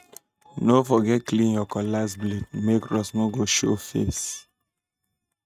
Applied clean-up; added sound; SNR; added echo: neural mask model RNNoise.